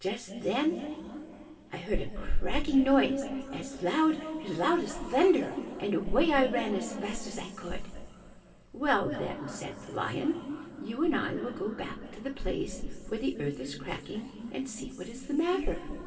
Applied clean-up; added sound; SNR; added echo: none; none; none; reverberation time 2.8 s.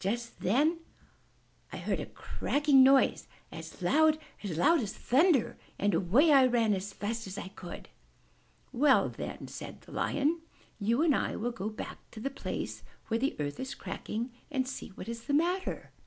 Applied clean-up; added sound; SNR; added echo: none; none; none; none.